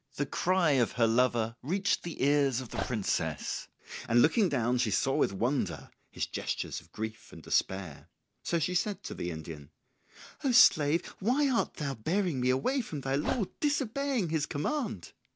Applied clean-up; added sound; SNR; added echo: none; Dog; 10 dB; none.